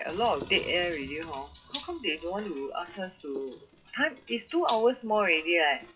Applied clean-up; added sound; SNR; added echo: classical method WPE with log-MMSE.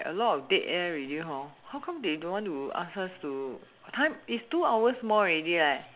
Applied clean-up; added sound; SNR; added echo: none; none; none; none.